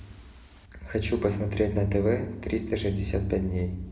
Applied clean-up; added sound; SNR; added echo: none; none; none; none.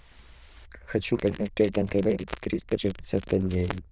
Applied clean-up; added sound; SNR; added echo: neural diffusion model UNIVERSE++.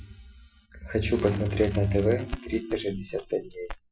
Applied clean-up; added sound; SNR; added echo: classical method Wiener filter.